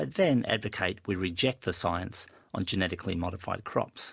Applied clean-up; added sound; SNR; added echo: none; none; none; none.